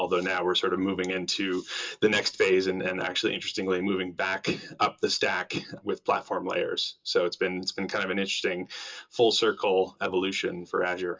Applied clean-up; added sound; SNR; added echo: none; none; none; reverberation time 0.2 s.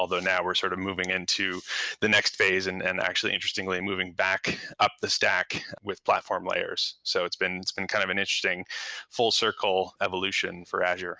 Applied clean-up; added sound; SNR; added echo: none; none; none; none.